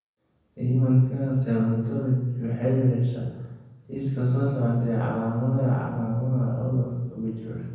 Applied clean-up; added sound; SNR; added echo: none; none; none; reverberation time 1.1 s.